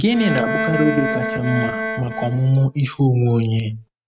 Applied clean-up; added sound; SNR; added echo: neural mask model RNNoise.